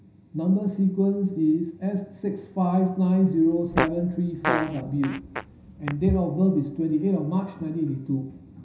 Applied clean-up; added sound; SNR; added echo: none; Fart; 8 dB; reverberation time 0.5 s.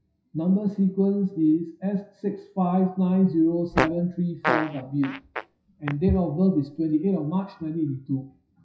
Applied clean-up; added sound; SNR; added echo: classical method WPE with log-MMSE.